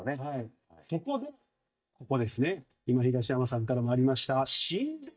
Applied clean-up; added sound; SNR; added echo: neural mask model DeepFilterNet 3.